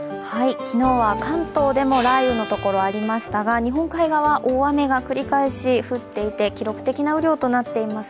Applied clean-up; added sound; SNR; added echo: none; Bowed string instrument; 13 dB; none.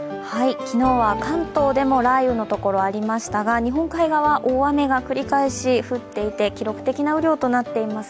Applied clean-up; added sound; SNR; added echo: none; none; none; none.